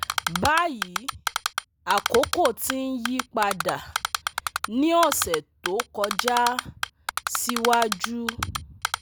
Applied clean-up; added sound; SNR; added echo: none; Typing; 4 dB; none.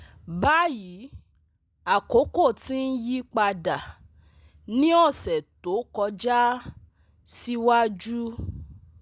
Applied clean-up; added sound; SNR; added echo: none; none; none; none.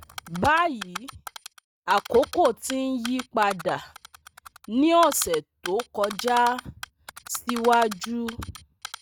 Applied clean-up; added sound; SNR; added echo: neural mask model RNNoise.